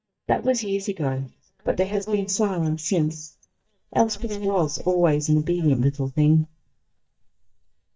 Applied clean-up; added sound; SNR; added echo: neural mask model DeepFilterNet 3.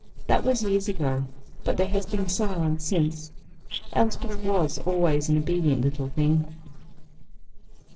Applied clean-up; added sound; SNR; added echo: neural separator model SepFormer DNS4.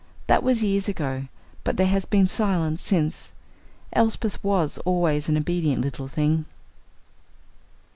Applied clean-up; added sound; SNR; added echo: none; none; none; none.